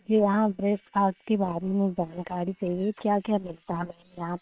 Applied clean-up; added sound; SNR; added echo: neural separator model SepFormer WHAM!.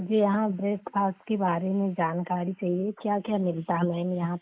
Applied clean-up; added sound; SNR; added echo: neural mask model Resemble Enhance denoiser.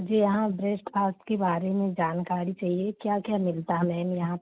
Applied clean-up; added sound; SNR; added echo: none; none; none; none.